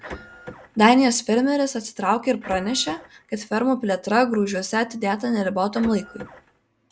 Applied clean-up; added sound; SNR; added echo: none; Printer; 17 dB; none.